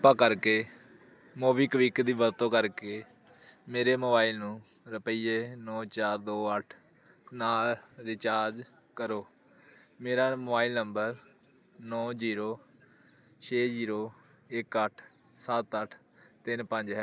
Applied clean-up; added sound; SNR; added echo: none; none; none; none.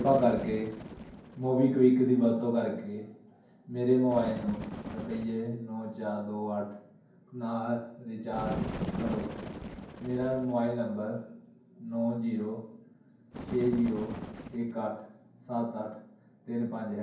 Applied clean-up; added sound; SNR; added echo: none; Bird; 12 dB; reverberation time 0.9 s.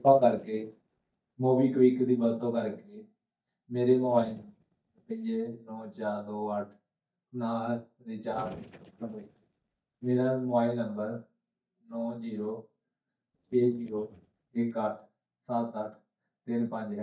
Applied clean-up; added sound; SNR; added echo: neural mask model DeepFilterNet 3.